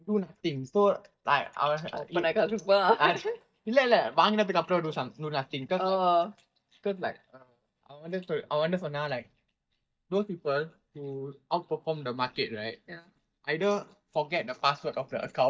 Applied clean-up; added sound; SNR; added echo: neural mask model DeepFilterNet 3.